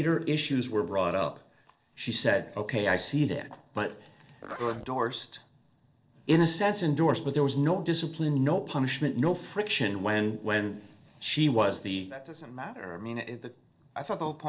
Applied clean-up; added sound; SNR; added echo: neural separator model SepFormer DNS4.